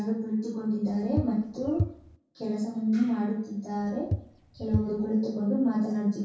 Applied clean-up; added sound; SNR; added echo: none; Walk, footsteps / Bird vocalization, bird call, bird song; 7 dB; reverberation time 0.6 s.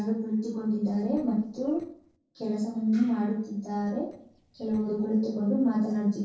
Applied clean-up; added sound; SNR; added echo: neural separator model SepFormer DNS4.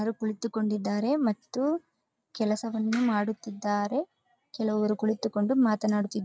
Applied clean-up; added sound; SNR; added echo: none; none; none; none.